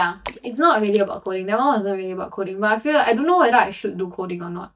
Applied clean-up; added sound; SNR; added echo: neural mask model DeepFilterNet 3.